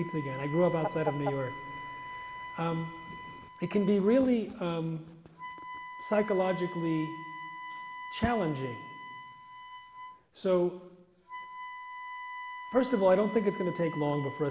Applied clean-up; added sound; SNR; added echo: none; Fowl + Wind instrument, woodwind instrument; 11 dB; none.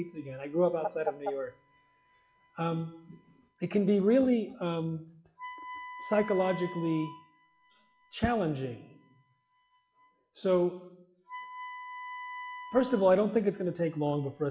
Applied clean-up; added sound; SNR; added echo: classical method log-MMSE.